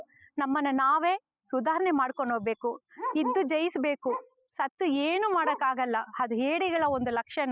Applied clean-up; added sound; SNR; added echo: classical method spectral subtraction.